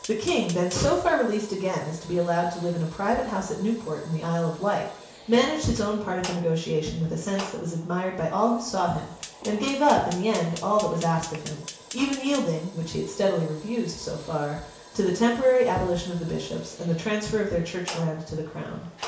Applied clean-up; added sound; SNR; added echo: none; Fire; 17 dB; reverberation time 0.6 s.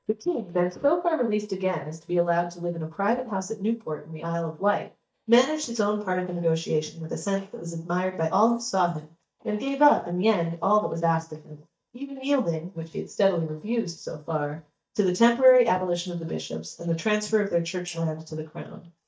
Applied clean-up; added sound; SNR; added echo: neural mask model DeepFilterNet 3.